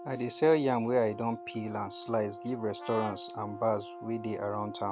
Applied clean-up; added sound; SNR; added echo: none; Brass instrument + Brass instrument; 13 dB; none.